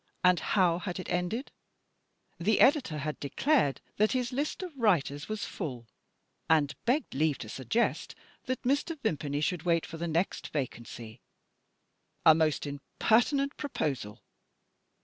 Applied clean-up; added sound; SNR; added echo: none; none; none; none.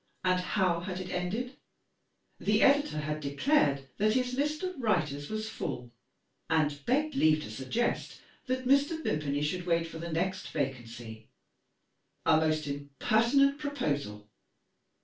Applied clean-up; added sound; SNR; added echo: none; none; none; reverberation time 0.2 s.